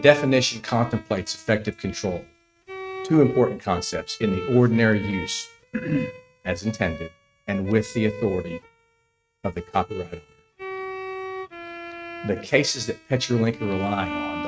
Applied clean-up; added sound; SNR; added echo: neural mask model RNNoise.